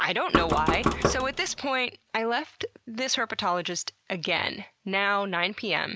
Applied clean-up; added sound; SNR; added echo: none; Knock; 0 dB; none.